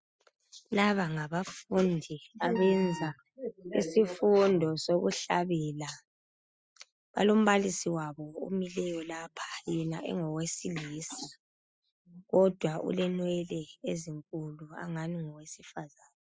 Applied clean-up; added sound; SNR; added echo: classical method spectral subtraction.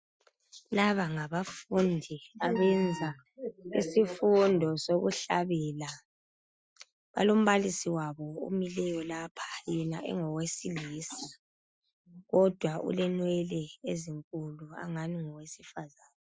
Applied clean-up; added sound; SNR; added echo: classical method Wiener filter.